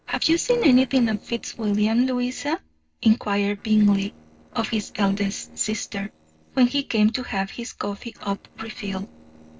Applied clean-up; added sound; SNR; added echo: neural separator model SepFormer DNS4.